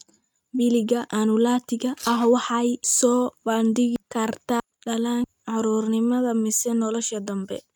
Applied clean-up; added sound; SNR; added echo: neural mask model RNNoise.